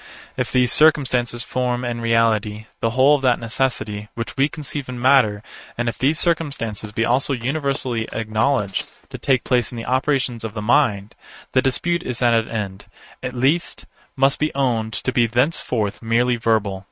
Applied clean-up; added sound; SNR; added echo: neural mask model RNNoise.